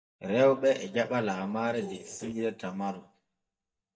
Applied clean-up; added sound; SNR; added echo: neural mask model DeepFilterNet 3.